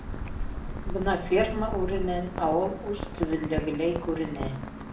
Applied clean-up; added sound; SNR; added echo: none; Rain; 4 dB; reverberation time 0.5 s.